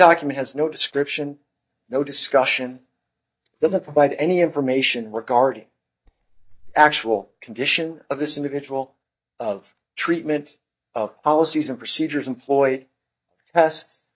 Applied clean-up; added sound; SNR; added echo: neural mask model DeepFilterNet 3.